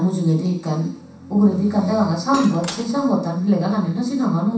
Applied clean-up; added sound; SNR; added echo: none; Cutlery, silverware / Dishes, pots, and pans; 14 dB; reverberation time 0.7 s.